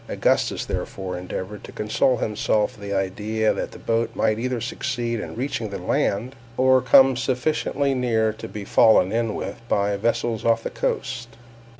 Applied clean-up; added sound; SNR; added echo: none; none; none; none.